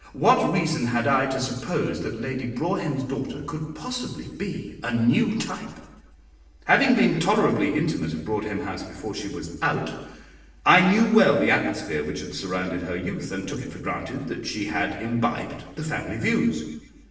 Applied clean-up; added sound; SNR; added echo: none; none; none; reverberation time 1.0 s.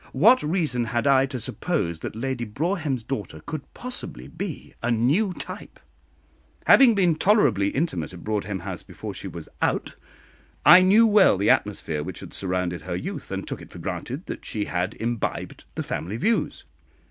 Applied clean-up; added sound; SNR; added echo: none; none; none; none.